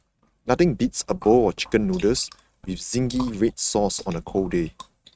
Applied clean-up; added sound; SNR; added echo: neural mask model RNNoise.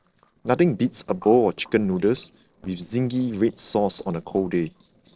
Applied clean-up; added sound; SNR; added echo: neural separator model SepFormer DNS4.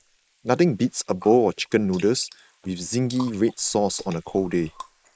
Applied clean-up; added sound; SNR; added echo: neural mask model Resemble Enhance denoiser.